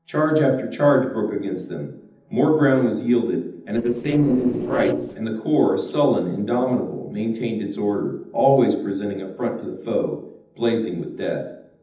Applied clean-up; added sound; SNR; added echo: neural separator model SepFormer DNS4.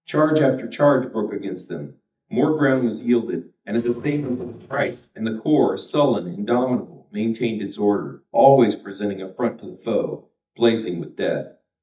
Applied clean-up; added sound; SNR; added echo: neural mask model DeepFilterNet 3.